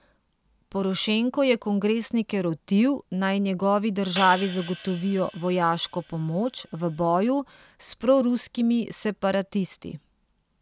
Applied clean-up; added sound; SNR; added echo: none; Hi-hat; 15 dB; none.